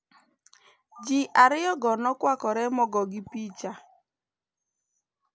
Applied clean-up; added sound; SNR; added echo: none; none; none; none.